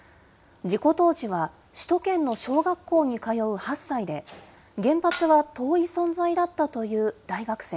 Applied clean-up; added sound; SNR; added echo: none; Dishes, pots, and pans; 13 dB; none.